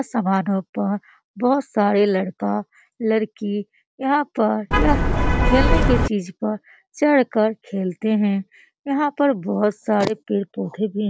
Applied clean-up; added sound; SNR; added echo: none; Vehicle horn, car horn, honking; -5 dB; none.